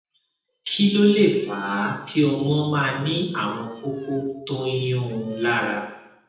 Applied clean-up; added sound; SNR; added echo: neural separator model SepFormer DNS4.